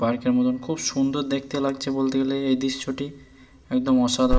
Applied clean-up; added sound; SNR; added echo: none; Alarm; 8 dB; reverberation time 1.1 s.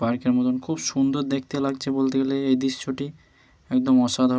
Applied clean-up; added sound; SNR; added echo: none; none; none; none.